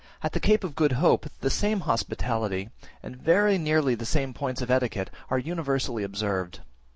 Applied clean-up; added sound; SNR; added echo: none; none; none; none.